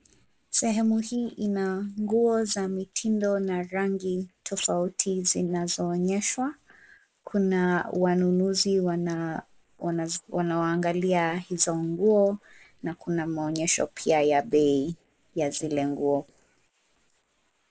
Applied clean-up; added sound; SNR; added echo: neural mask model Resemble Enhance denoiser.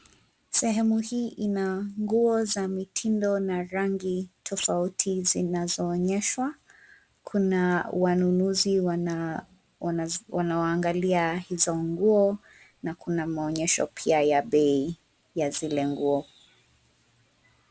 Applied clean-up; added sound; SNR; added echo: none; none; none; none.